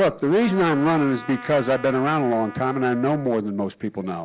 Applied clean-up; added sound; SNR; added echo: none; Trumpet; 18 dB; none.